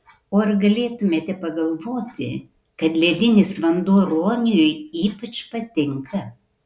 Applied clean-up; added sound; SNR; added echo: none; none; none; none.